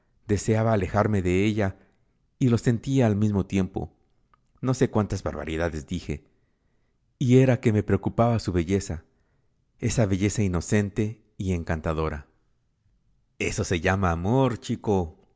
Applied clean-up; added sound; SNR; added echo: none; none; none; none.